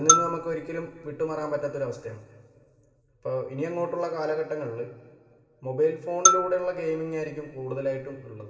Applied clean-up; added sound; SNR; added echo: none; Marimba, xylophone; -3 dB; reverberation time 2.9 s.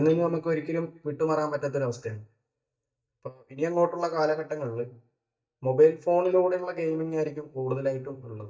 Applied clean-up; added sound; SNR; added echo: neural mask model DeepFilterNet 3.